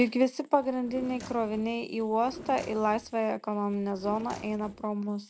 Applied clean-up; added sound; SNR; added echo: none; Drawer open or close; 17 dB; none.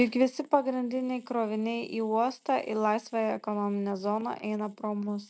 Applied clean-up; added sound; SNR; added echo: none; none; none; none.